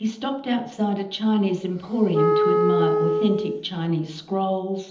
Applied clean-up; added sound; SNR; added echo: none; Wind instrument, woodwind instrument; -1 dB; reverberation time 1.2 s.